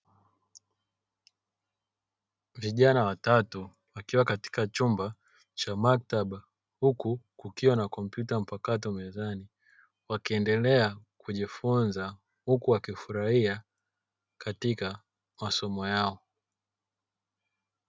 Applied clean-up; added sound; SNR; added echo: none; none; none; none.